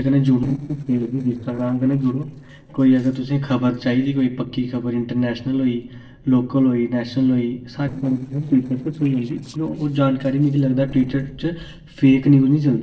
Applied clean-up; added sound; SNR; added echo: neural separator model SepFormer DNS4.